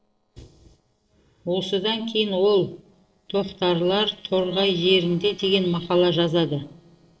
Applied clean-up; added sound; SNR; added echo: neural separator model SepFormer DNS4.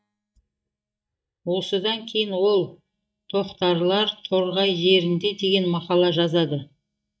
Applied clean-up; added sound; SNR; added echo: neural mask model DeepFilterNet 3.